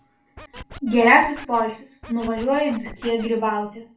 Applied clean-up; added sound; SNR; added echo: none; Scratching (performance technique); 18 dB; reverberation time 0.3 s.